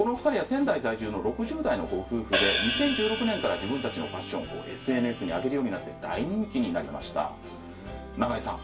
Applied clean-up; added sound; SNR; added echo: none; Hi-hat; 0 dB; reverberation time 0.2 s.